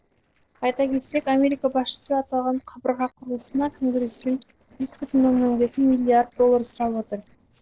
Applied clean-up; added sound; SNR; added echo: neural separator model SepFormer DNS4.